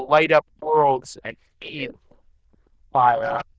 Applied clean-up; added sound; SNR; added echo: neural diffusion model UNIVERSE++.